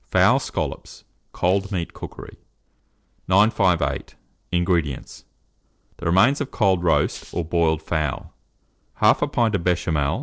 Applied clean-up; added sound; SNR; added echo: neural separator model SepFormer DNS4.